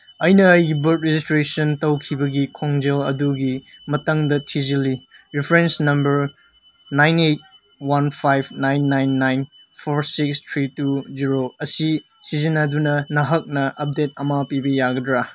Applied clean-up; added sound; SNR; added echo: none; none; none; none.